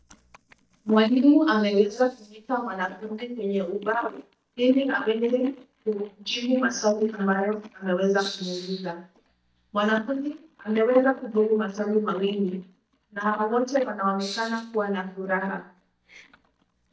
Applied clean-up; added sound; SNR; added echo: neural mask model DeepFilterNet 3.